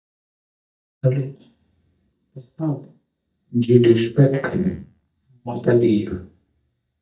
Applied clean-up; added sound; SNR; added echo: neural mask model DeepFilterNet 3.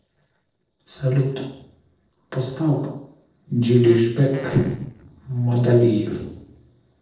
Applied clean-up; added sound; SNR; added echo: neural separator model SepFormer DNS4.